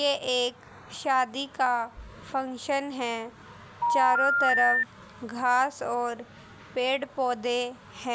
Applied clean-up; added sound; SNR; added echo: none; Telephone; -4 dB; none.